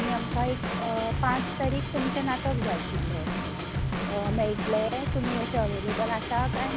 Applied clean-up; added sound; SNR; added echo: none; Drum / Drum kit; -1 dB; none.